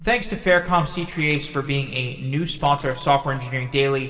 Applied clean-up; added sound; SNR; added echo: neural separator model SepFormer DNS4.